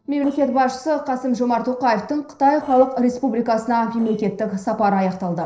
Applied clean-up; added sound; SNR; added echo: neural separator model SepFormer DNS4.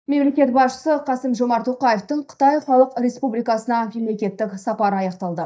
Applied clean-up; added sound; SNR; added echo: neural mask model DeepFilterNet 3.